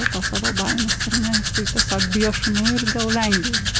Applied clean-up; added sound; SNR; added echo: none; Domestic sounds, home sounds; -1 dB; none.